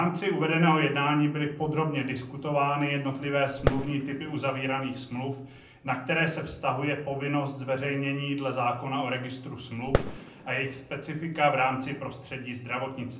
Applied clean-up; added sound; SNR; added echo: none; Fireworks; 7 dB; reverberation time 0.6 s.